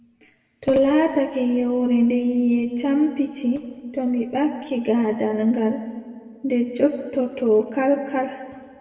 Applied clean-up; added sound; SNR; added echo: none; none; none; reverberation time 2.0 s.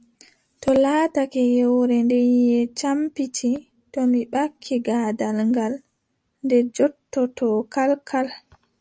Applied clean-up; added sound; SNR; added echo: none; none; none; none.